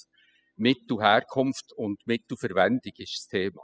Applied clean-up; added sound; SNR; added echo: classical method spectral subtraction.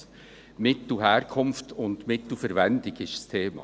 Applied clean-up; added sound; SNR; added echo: none; none; none; none.